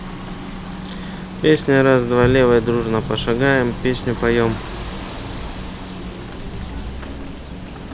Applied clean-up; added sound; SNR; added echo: none; Motor vehicle (road) / Rain; 10 dB; none.